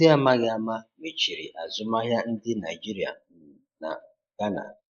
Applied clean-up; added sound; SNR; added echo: neural mask model Resemble Enhance denoiser.